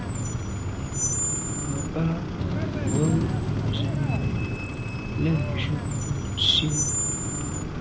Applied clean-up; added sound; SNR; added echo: none; Screech; -3 dB; none.